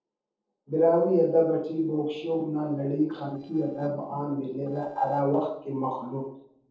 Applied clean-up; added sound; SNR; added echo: neural separator model SepFormer DNS4.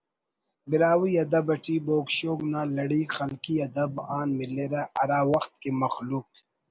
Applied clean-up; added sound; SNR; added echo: none; none; none; none.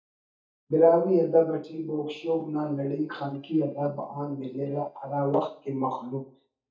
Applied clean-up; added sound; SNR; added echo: neural mask model DeepFilterNet 3.